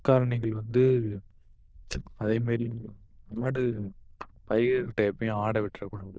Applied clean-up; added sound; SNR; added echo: neural diffusion model UNIVERSE++.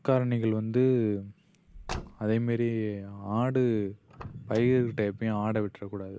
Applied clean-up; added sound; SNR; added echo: none; Car; 20 dB; none.